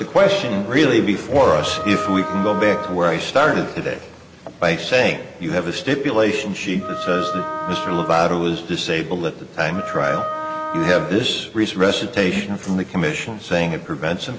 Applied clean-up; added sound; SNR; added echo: none; Wind instrument, woodwind instrument; 7 dB; none.